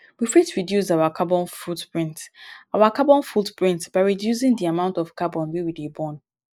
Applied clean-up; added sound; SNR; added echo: neural mask model Resemble Enhance denoiser.